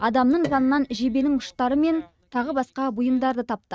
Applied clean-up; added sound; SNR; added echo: neural mask model RNNoise.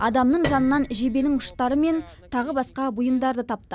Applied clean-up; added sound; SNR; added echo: none; Piano; 12 dB; none.